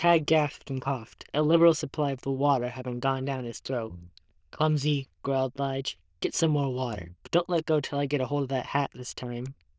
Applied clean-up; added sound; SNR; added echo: neural diffusion model UNIVERSE++.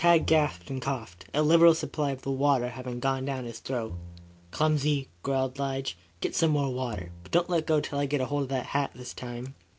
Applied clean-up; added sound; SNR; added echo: none; Bowed string instrument; 19 dB; none.